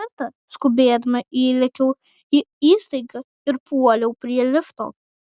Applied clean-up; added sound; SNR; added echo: none; none; none; none.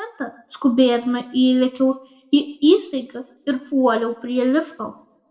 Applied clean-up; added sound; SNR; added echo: none; none; none; reverberation time 0.5 s.